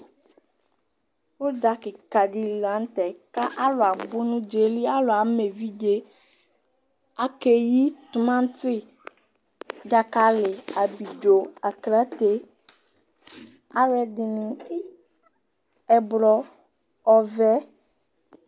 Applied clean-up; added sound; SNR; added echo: none; none; none; none.